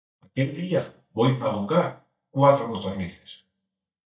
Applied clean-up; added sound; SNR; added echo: neural mask model DeepFilterNet 3.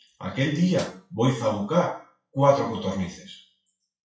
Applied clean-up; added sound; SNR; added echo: classical method WPE with log-MMSE.